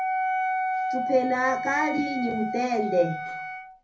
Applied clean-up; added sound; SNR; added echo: none; Wind instrument, woodwind instrument; 1 dB; reverberation time 0.4 s.